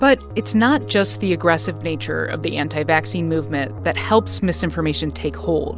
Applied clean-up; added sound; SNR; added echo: none; none; none; none.